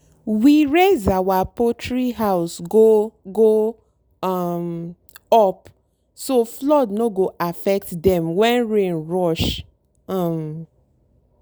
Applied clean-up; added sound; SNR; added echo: none; none; none; none.